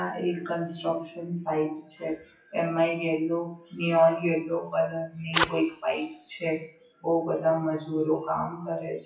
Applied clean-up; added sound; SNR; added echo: classical method WPE with log-MMSE.